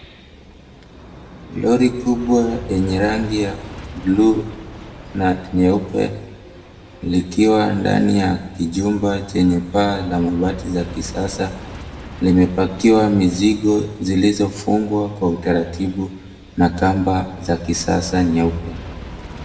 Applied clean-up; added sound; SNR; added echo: none; Aircraft; 17 dB; reverberation time 0.8 s.